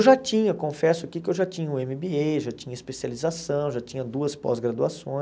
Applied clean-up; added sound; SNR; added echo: none; none; none; none.